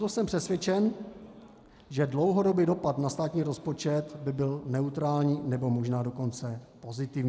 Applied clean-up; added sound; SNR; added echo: none; none; none; none.